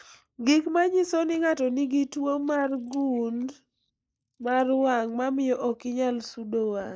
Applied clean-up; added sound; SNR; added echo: neural mask model Resemble Enhance denoiser.